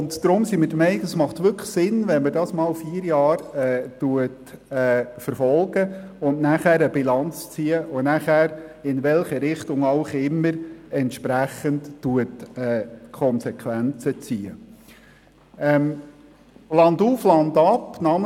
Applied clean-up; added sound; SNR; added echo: none; none; none; none.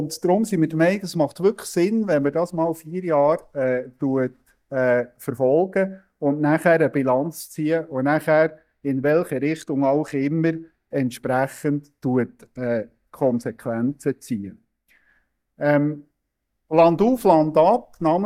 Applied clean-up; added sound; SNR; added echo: neural mask model DeepFilterNet 3.